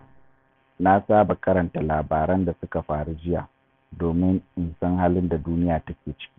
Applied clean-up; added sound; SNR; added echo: none; none; none; none.